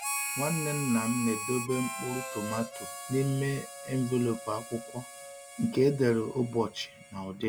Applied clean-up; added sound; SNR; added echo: none; Harmonica; 8 dB; none.